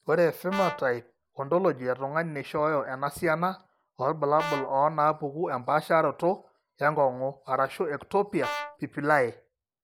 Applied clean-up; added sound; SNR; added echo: none; Brass instrument; 10 dB; none.